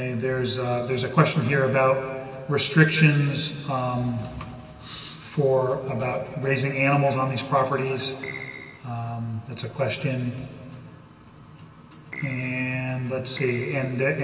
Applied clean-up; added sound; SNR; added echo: none; Keyboard (musical); 13 dB; reverberation time 2.6 s.